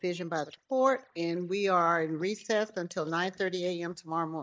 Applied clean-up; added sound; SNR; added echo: neural mask model DeepFilterNet 3.